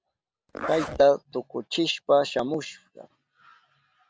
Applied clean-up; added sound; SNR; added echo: none; Zipper (clothing); 12 dB; none.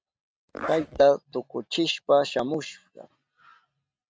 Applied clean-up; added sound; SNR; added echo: neural mask model RNNoise.